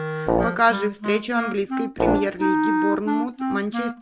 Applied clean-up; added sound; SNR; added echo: none; Wind instrument, woodwind instrument + Brass instrument; -1 dB; none.